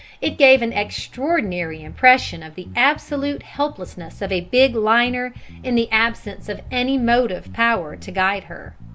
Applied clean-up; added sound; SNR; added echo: none; Bass guitar; 19 dB; none.